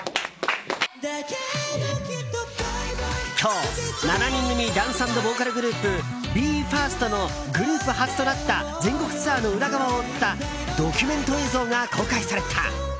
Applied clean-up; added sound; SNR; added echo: none; Bowed string instrument; 14 dB; none.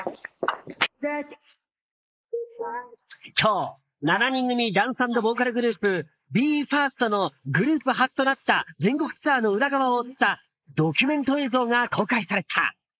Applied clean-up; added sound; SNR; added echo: neural mask model Resemble Enhance denoiser.